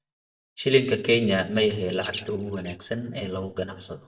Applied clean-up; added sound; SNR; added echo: neural mask model DeepFilterNet 3.